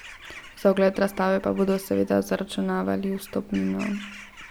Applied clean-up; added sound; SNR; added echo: none; Bird vocalization, bird call, bird song / Crow; 20 dB; none.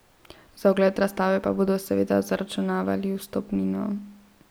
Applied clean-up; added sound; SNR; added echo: none; none; none; none.